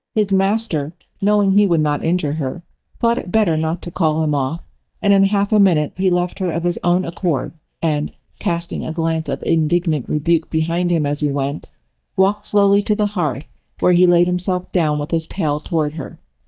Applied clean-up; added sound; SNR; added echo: neural mask model DeepFilterNet 3.